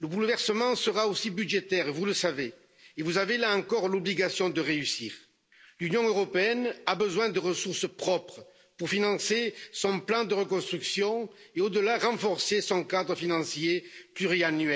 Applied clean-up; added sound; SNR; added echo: none; none; none; none.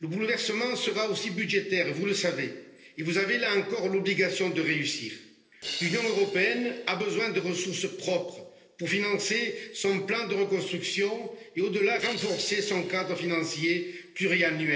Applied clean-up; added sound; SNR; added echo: neural separator model SepFormer DNS4.